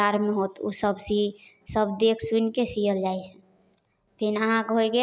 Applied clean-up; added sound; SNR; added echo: none; none; none; none.